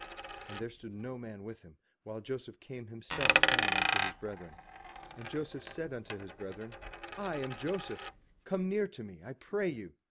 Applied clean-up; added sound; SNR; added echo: none; Coin (dropping); -3 dB; none.